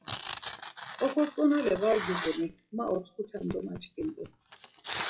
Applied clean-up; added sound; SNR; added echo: classical method WPE with log-MMSE.